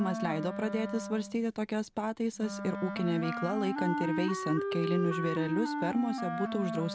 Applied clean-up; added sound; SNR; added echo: none; Wind instrument, woodwind instrument; 3 dB; none.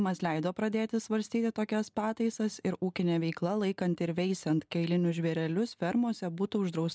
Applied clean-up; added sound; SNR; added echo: none; none; none; none.